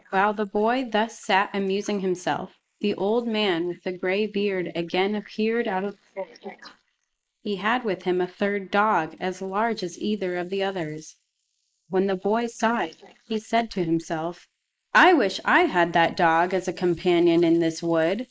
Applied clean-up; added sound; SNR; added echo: neural mask model Resemble Enhance denoiser.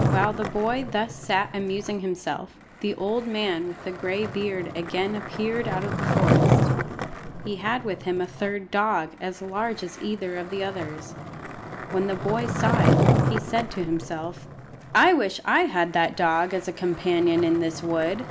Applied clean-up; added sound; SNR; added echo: none; Skateboard; 2 dB; none.